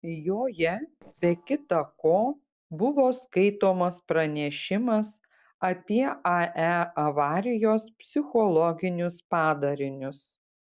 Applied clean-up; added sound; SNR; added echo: neural separator model SepFormer DNS4.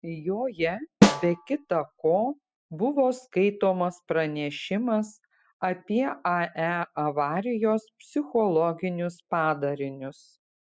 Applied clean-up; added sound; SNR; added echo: classical method spectral subtraction.